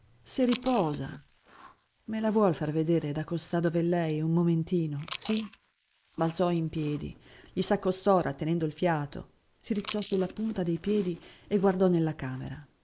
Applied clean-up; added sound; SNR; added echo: neural mask model Resemble Enhance denoiser.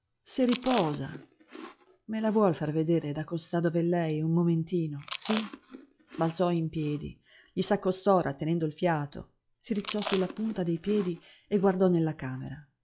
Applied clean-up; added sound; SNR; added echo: classical method log-MMSE.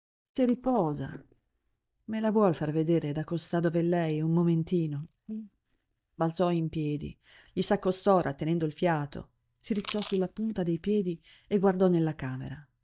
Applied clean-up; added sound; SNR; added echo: neural mask model DeepFilterNet 3.